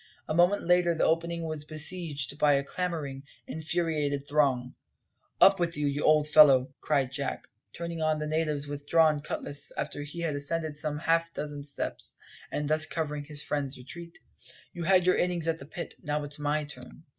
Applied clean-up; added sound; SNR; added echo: none; none; none; none.